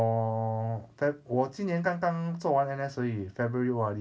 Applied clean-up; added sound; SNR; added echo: none; none; none; none.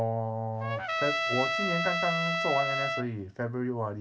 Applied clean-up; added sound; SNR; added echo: none; Trumpet; -1 dB; none.